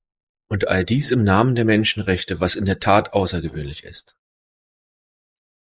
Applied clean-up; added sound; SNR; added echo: neural mask model Resemble Enhance denoiser.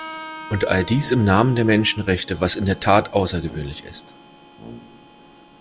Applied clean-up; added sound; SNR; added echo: none; Harmonica + Brass instrument; 17 dB; none.